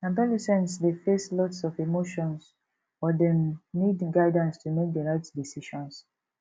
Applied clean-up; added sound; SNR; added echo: none; none; none; none.